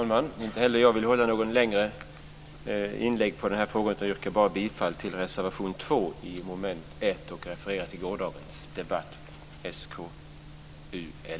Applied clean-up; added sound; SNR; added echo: none; none; none; none.